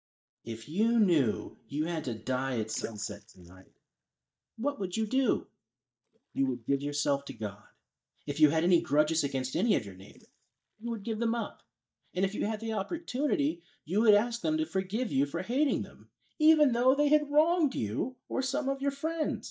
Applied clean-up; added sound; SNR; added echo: neural mask model DeepFilterNet 3.